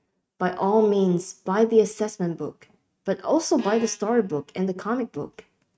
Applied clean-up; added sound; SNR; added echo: neural mask model RNNoise.